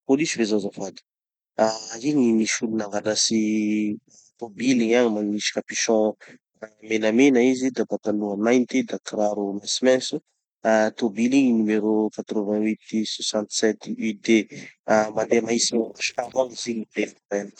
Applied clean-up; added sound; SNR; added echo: neural mask model DeepFilterNet 3.